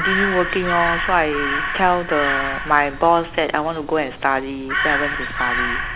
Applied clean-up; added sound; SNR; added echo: none; Crow; 3 dB; none.